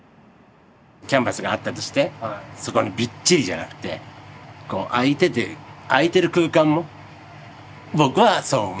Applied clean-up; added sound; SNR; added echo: none; none; none; none.